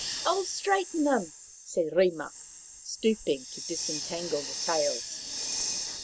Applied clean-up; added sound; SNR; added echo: none; Hiss; 6 dB; none.